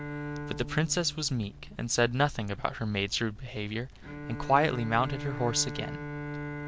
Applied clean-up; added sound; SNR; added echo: none; Bowed string instrument; 10 dB; none.